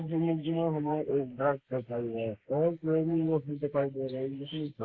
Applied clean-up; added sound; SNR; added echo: neural mask model Resemble Enhance denoiser.